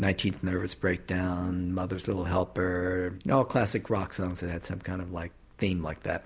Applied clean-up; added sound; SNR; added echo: none; none; none; none.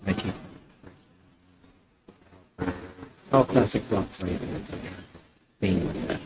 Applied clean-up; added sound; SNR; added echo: neural mask model RNNoise.